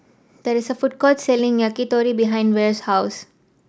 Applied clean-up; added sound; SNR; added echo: none; none; none; none.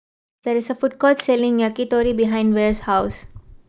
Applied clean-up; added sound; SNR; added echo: neural mask model DeepFilterNet 3.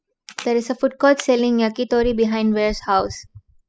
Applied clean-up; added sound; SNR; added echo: classical method spectral subtraction.